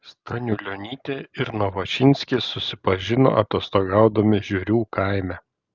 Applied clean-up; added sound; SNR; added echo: none; none; none; none.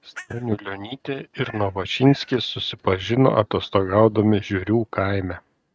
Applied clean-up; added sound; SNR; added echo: neural mask model RNNoise.